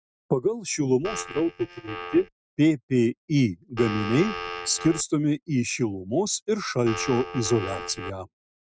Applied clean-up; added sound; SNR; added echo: neural mask model RNNoise.